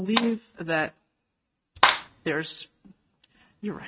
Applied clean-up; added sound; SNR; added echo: neural mask model RNNoise.